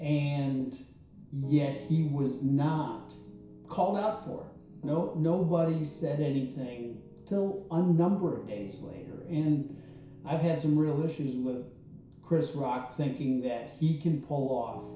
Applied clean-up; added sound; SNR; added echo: none; Piano; 19 dB; reverberation time 0.6 s.